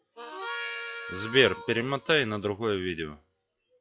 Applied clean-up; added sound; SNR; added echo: classical method log-MMSE.